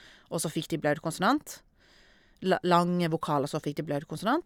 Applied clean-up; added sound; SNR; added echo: none; none; none; none.